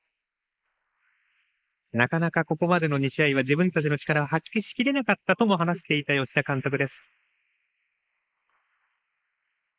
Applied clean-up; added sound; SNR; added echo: neural mask model Resemble Enhance denoiser.